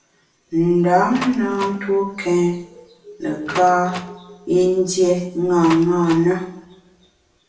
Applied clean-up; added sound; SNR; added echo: none; Door; 17 dB; reverberation time 0.8 s.